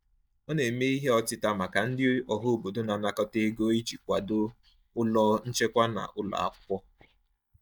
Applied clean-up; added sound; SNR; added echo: neural mask model DeepFilterNet 3.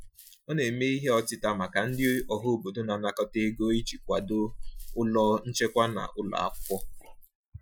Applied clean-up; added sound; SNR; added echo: classical method Wiener filter.